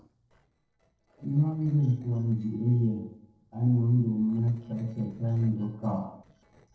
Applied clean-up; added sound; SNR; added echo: neural separator model SepFormer DNS4.